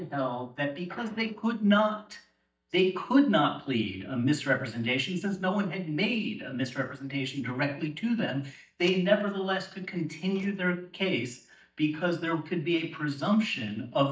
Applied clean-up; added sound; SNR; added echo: neural mask model DeepFilterNet 3.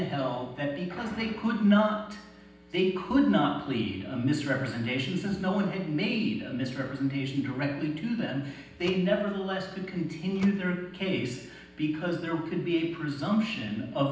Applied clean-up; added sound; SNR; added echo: none; Slam / Microwave oven; 20 dB; reverberation time 0.9 s.